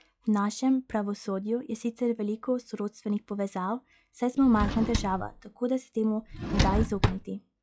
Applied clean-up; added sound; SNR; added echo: classical method log-MMSE.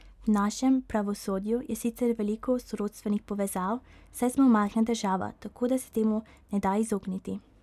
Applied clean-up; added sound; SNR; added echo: none; none; none; none.